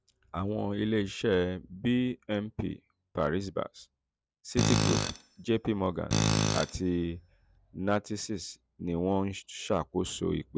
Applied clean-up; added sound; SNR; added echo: none; Tools; -1 dB; none.